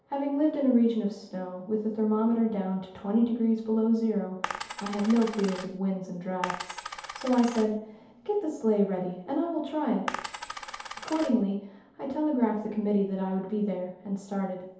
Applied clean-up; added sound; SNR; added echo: none; Coin (dropping); 10 dB; reverberation time 0.8 s.